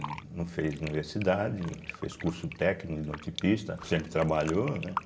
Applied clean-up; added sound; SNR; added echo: none; Fill (with liquid); 13 dB; reverberation time 2.7 s.